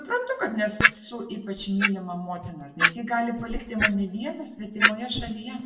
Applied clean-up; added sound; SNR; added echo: none; Clock; -2 dB; reverberation time 0.8 s.